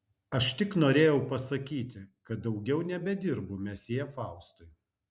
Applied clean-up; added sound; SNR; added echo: none; none; none; none.